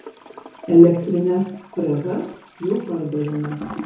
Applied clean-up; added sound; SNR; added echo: none; Toilet flush / Gurgling; 18 dB; reverberation time 0.7 s.